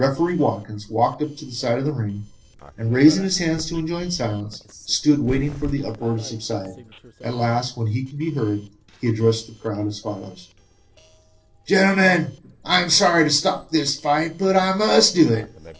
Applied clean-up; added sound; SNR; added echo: neural separator model SepFormer DNS4.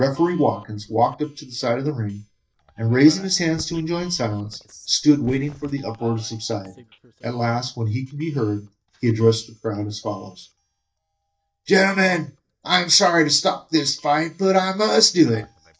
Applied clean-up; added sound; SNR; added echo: neural mask model DeepFilterNet 3.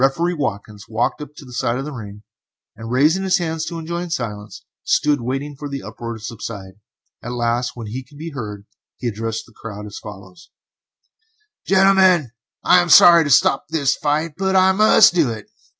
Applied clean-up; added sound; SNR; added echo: none; none; none; none.